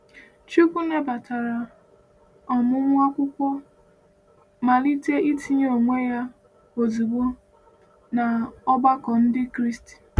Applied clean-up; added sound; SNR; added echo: none; none; none; none.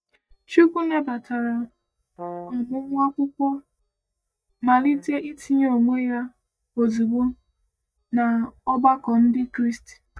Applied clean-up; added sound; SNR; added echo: neural mask model DeepFilterNet 3.